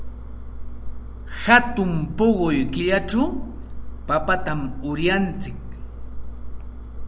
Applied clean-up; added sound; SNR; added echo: none; Engine; 5 dB; none.